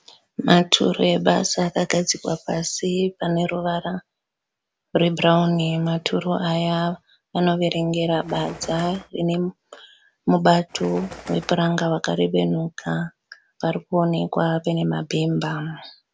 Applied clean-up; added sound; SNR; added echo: none; Bird; 17 dB; none.